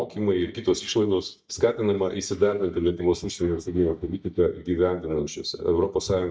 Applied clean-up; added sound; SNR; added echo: neural mask model DeepFilterNet 3.